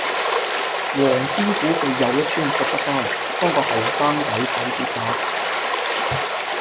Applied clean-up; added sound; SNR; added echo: none; Stream; -2 dB; none.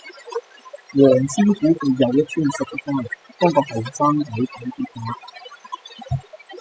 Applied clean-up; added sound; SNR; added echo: classical method spectral subtraction.